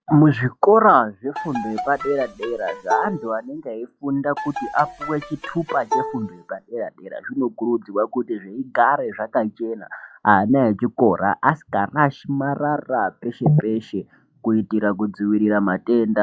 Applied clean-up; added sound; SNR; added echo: classical method log-MMSE.